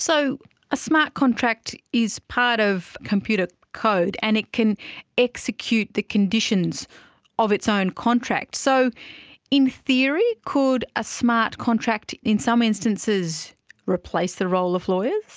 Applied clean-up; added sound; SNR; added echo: none; none; none; none.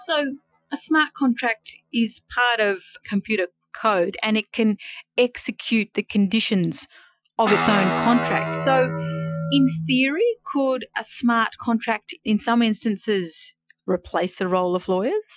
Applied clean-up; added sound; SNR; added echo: classical method Wiener filter.